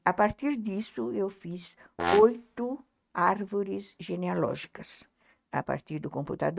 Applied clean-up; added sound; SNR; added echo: neural mask model RNNoise.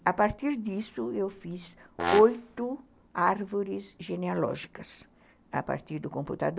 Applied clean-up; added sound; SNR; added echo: none; Brass instrument; 4 dB; none.